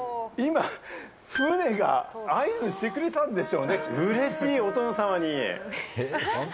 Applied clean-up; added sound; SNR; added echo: none; none; none; none.